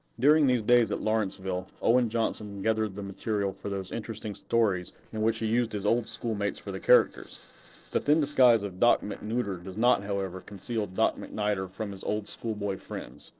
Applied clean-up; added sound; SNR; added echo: neural separator model SepFormer DNS4.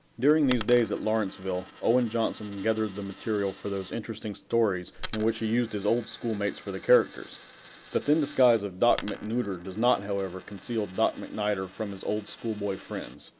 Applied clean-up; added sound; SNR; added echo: none; Coin (dropping); 18 dB; none.